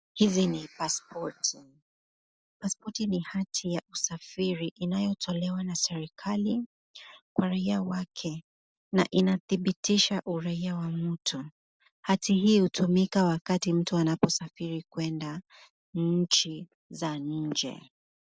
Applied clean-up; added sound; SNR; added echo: none; none; none; none.